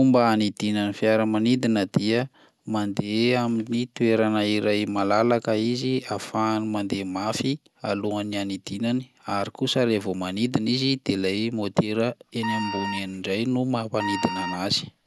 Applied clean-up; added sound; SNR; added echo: none; Wind instrument, woodwind instrument; 9 dB; none.